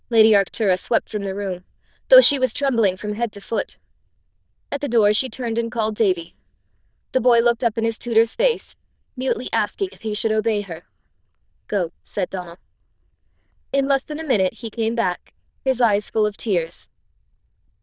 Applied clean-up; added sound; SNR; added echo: neural diffusion model UNIVERSE++.